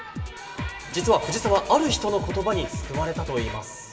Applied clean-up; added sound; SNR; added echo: none; Drum kit; 8 dB; reverberation time 0.9 s.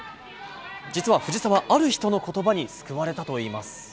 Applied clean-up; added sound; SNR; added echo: none; none; none; none.